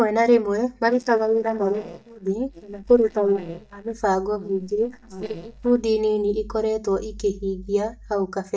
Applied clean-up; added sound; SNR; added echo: neural mask model DeepFilterNet 3.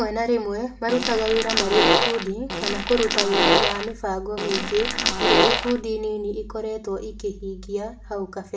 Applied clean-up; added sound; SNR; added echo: none; Fart; -3 dB; reverberation time 0.3 s.